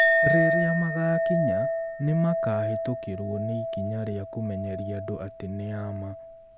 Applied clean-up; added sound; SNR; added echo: none; Chink, clink; -2 dB; none.